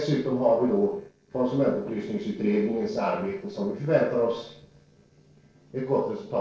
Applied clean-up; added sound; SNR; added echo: neural separator model SepFormer DNS4.